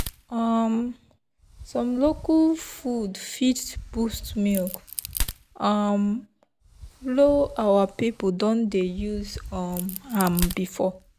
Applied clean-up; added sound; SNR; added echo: none; Crack; 11 dB; none.